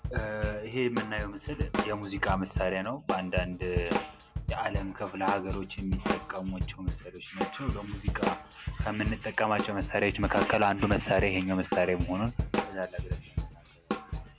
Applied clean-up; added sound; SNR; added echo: none; Drum kit; 3 dB; none.